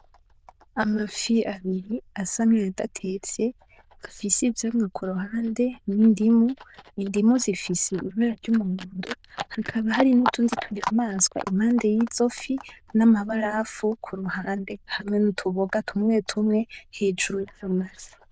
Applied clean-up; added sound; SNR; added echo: neural diffusion model UNIVERSE++.